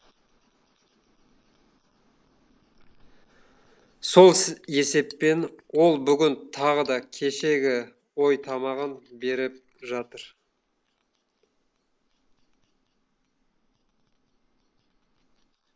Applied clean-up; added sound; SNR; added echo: neural mask model Resemble Enhance denoiser.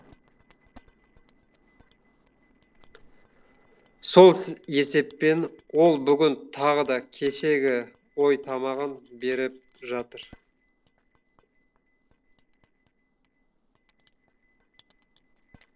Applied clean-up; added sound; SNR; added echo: neural separator model SepFormer DNS4.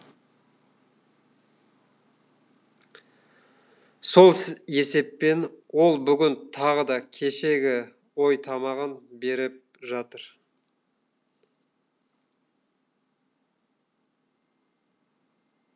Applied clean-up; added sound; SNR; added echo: none; none; none; none.